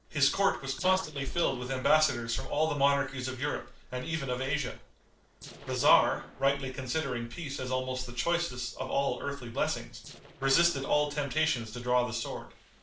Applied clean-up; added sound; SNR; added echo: neural separator model SepFormer DNS4.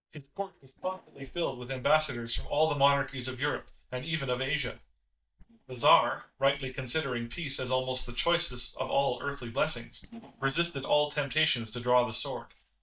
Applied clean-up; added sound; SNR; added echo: neural mask model DeepFilterNet 3.